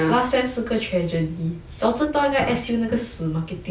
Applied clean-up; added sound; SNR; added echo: none; none; none; none.